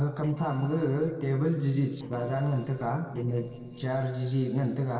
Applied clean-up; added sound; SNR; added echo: neural separator model SepFormer DNS4.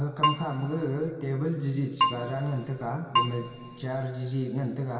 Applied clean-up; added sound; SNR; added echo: none; Keyboard (musical); 0 dB; reverberation time 2.5 s.